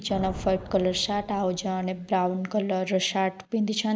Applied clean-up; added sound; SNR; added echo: none; Thunder; 17 dB; none.